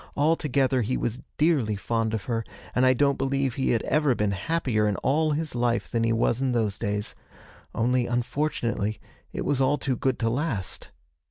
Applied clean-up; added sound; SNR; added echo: none; none; none; none.